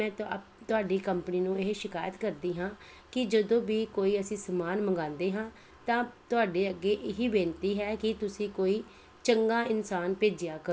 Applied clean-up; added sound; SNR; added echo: none; none; none; none.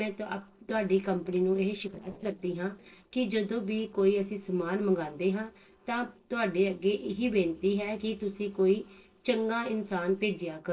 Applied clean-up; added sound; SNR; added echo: neural separator model SepFormer DNS4.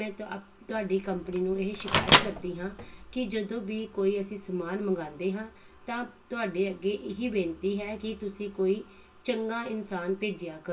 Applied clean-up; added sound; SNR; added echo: none; Microwave oven; -4 dB; reverberation time 0.2 s.